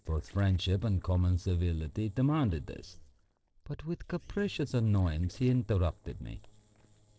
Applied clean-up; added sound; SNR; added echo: neural separator model SepFormer DNS4.